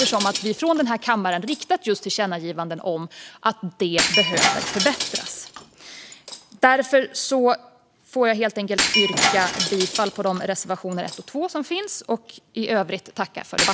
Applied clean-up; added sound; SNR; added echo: none; Shatter; 4 dB; none.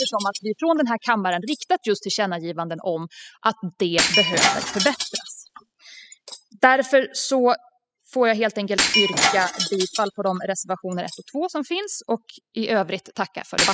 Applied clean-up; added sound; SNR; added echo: classical method spectral subtraction.